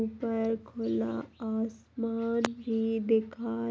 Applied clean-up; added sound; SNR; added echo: none; none; none; none.